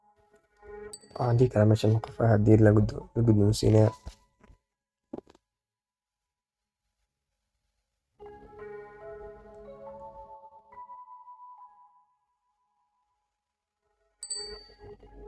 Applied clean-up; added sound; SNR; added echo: neural mask model RNNoise.